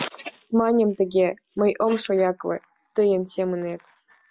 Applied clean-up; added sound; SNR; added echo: none; none; none; none.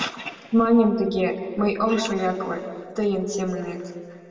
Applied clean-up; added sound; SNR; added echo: none; none; none; reverberation time 1.8 s.